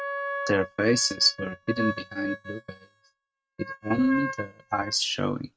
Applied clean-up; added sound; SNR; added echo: neural mask model RNNoise.